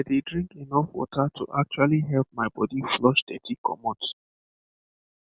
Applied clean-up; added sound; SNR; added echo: none; none; none; none.